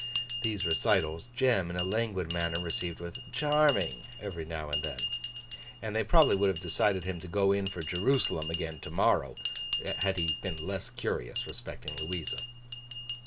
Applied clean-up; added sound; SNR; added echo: none; Bell; 2 dB; none.